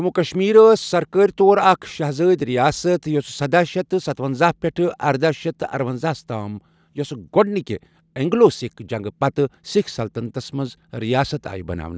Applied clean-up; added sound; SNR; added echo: none; none; none; none.